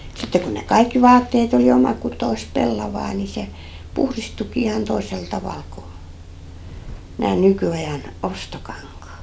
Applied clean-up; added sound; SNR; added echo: none; Truck; 16 dB; none.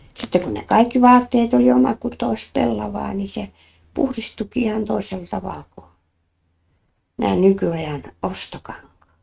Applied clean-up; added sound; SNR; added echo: neural mask model RNNoise.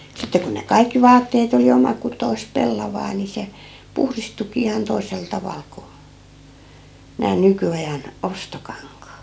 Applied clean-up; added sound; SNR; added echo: none; none; none; none.